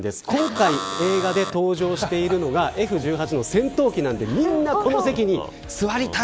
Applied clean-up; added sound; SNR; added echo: none; none; none; none.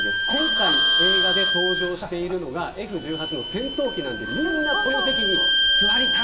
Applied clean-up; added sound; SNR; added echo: none; Bowed string instrument; -5 dB; reverberation time 1.1 s.